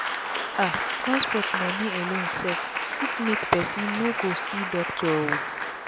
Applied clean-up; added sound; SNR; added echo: none; Applause; 0 dB; none.